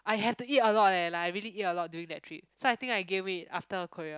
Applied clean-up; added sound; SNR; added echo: none; none; none; none.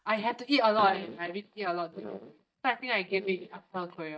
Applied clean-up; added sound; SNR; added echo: neural mask model DeepFilterNet 3.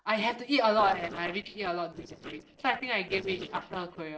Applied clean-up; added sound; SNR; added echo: neural separator model SepFormer DNS4.